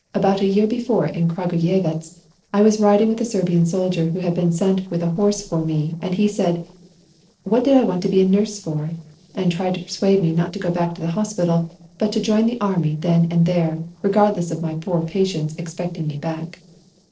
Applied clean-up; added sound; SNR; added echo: neural separator model SepFormer DNS4.